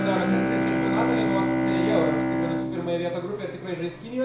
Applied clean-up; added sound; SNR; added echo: none; Bowed string instrument; -4 dB; reverberation time 0.6 s.